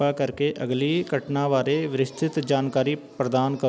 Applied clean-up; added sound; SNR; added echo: none; none; none; none.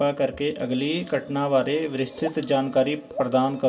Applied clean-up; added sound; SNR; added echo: none; Raindrop / Drip; 14 dB; reverberation time 0.2 s.